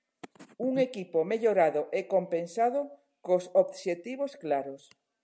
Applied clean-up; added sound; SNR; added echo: none; none; none; none.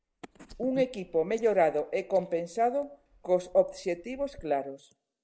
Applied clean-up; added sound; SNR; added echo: neural mask model Resemble Enhance denoiser.